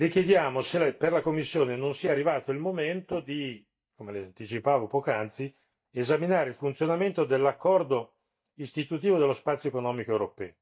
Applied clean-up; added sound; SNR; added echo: neural mask model DeepFilterNet 3.